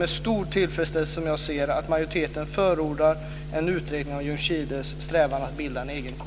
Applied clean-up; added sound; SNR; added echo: none; none; none; none.